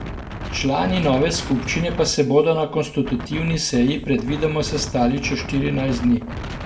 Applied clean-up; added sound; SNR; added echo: none; Wind; 10 dB; reverberation time 0.3 s.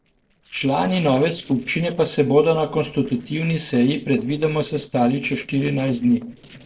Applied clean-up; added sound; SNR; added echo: neural separator model SepFormer DNS4.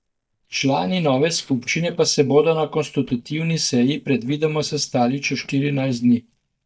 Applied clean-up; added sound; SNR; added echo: neural mask model DeepFilterNet 3.